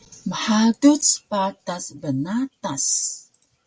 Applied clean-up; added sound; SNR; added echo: none; none; none; none.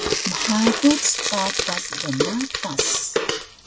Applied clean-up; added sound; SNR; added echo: none; Frying (food); 1 dB; none.